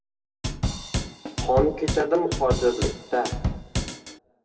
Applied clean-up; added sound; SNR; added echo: none; Drum / Drum kit; 2 dB; reverberation time 1.2 s.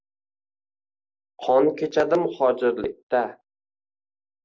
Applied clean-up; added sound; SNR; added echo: none; none; none; none.